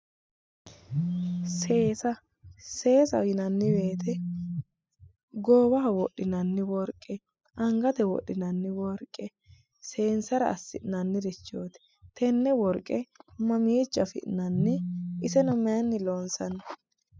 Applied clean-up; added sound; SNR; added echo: classical method spectral subtraction.